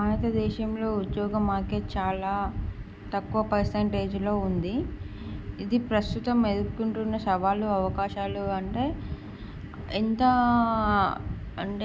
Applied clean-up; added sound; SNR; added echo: none; none; none; none.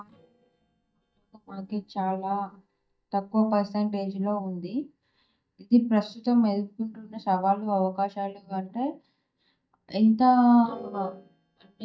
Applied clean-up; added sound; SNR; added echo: neural mask model DeepFilterNet 3.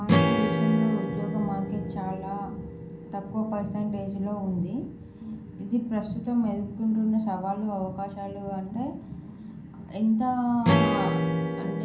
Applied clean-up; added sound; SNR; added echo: none; Strum; 2 dB; reverberation time 0.6 s.